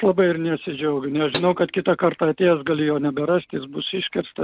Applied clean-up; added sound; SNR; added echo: none; Hi-hat; 9 dB; none.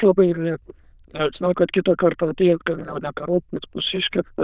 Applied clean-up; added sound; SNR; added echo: neural diffusion model UNIVERSE++.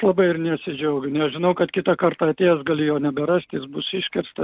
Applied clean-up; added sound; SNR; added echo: none; none; none; none.